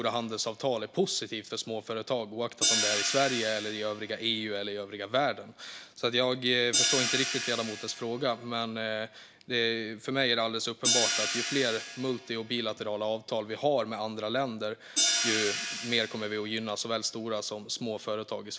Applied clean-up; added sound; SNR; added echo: none; Hi-hat; 4 dB; none.